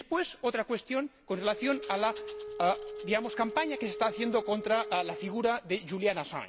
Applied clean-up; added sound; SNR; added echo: none; Wind instrument, woodwind instrument + Rattle / Rattle (instrument); 11 dB; none.